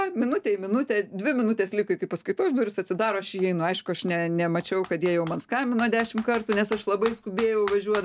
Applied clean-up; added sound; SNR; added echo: none; Computer keyboard; 18 dB; none.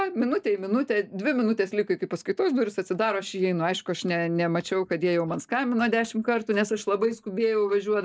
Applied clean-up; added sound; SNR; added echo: neural mask model Resemble Enhance denoiser.